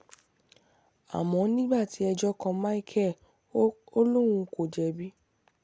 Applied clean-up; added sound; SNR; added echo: none; none; none; none.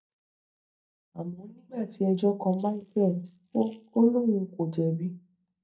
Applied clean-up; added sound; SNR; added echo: neural mask model DeepFilterNet 3.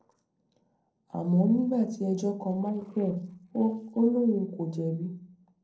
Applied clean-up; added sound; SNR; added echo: neural separator model SepFormer DNS4.